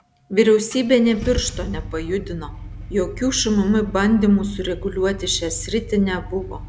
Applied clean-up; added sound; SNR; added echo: none; Engine starting / Car; 12 dB; none.